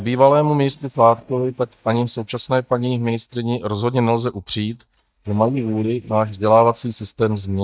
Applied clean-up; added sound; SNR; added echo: neural mask model DeepFilterNet 3.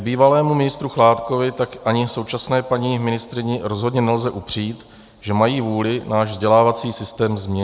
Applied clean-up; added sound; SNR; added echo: none; none; none; none.